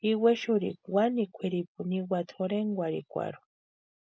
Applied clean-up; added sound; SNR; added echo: none; none; none; none.